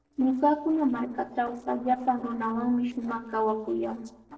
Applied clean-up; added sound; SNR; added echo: neural separator model SepFormer DNS4.